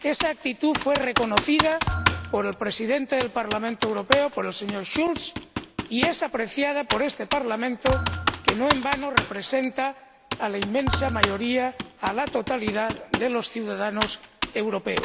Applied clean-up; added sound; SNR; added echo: none; Thump, thud + Computer keyboard; 3 dB; none.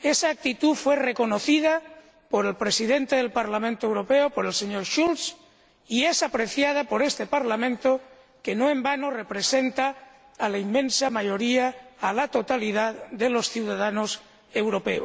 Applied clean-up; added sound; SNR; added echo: none; none; none; none.